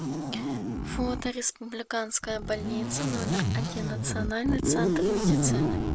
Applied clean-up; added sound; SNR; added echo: none; Zipper (clothing); -4 dB; none.